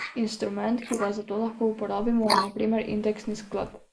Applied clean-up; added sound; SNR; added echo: neural mask model Resemble Enhance denoiser.